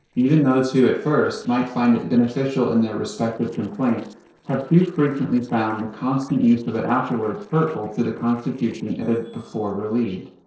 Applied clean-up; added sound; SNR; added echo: neural separator model SepFormer DNS4.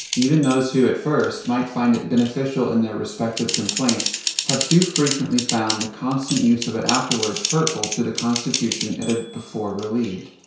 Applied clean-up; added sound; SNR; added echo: none; Typing; 7 dB; reverberation time 0.6 s.